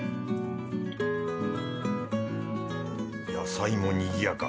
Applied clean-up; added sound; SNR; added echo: none; none; none; none.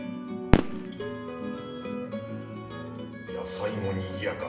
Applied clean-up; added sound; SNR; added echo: none; Fireworks; -4 dB; reverberation time 0.9 s.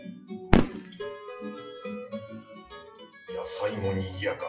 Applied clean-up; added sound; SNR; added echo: classical method WPE with log-MMSE.